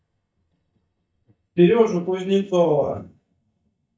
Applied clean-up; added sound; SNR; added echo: neural mask model DeepFilterNet 3.